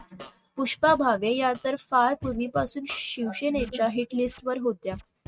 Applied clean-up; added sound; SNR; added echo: neural mask model RNNoise.